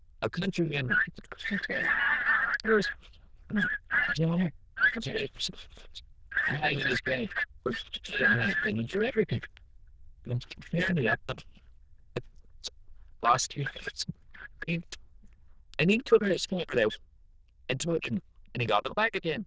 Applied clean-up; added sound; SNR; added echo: neural diffusion model UNIVERSE++.